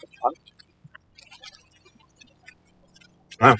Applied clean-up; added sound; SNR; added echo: classical method spectral subtraction.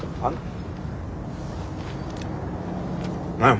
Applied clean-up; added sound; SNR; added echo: none; none; none; none.